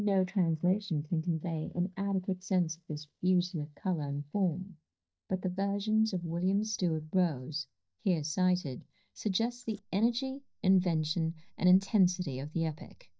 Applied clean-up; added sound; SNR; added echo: neural mask model DeepFilterNet 3.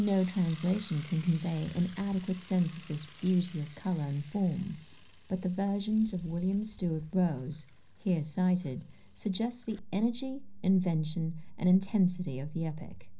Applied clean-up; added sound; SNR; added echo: none; Mechanisms / Bicycle; 14 dB; reverberation time 0.5 s.